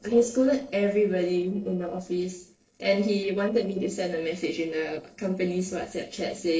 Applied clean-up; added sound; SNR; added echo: neural separator model SepFormer DNS4.